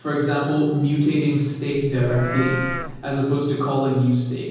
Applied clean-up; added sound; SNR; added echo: none; Livestock, farm animals, working animals; 8 dB; reverberation time 1.3 s.